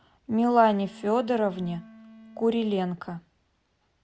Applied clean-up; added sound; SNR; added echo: none; Electric guitar; 20 dB; none.